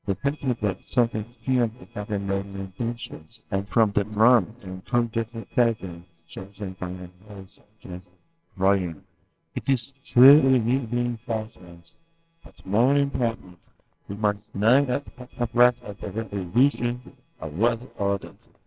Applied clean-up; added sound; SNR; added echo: neural separator model SepFormer WHAMR!.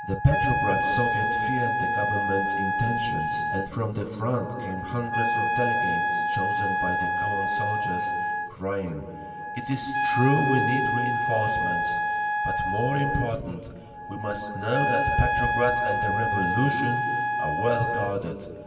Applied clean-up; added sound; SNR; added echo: none; Wind instrument, woodwind instrument; -2 dB; reverberation time 2.4 s.